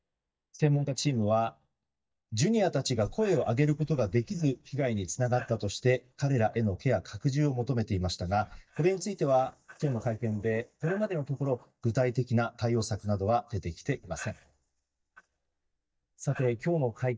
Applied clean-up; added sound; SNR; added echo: neural mask model DeepFilterNet 3.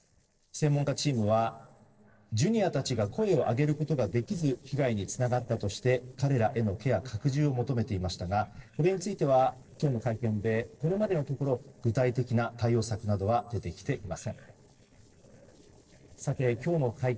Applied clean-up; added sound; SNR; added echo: neural separator model SepFormer DNS4.